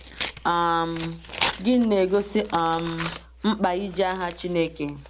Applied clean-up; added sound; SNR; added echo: none; Tearing; 11 dB; none.